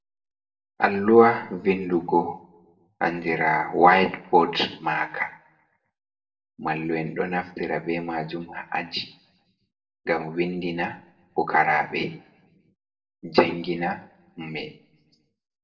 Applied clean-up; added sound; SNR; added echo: none; none; none; reverberation time 0.5 s.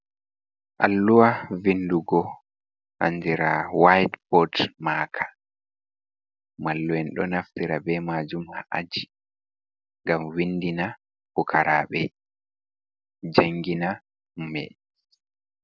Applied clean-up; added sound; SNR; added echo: none; none; none; none.